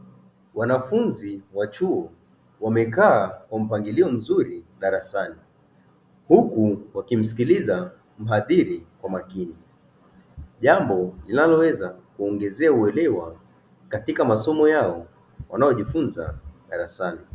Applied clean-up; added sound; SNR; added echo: none; none; none; none.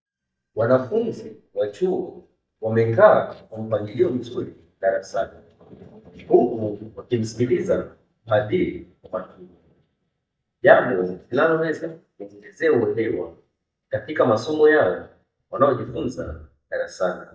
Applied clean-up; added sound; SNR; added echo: neural mask model DeepFilterNet 3.